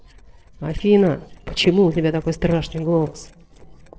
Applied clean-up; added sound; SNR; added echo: neural separator model SepFormer DNS4.